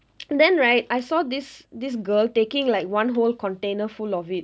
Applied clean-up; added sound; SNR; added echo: none; none; none; none.